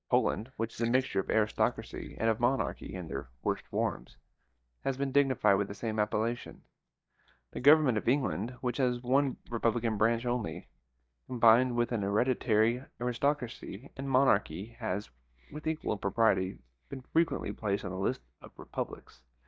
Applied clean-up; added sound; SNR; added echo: neural mask model DeepFilterNet 3.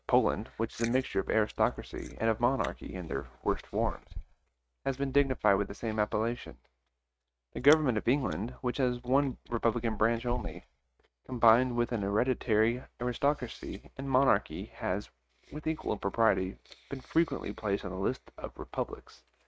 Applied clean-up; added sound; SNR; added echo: neural mask model RNNoise.